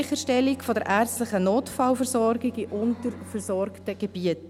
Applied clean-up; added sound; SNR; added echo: none; Bowed string instrument; 19 dB; none.